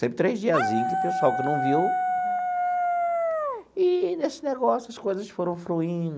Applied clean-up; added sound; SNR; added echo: none; Dog; -1 dB; none.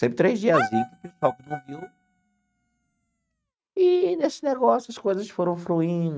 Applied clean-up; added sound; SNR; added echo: neural mask model RNNoise.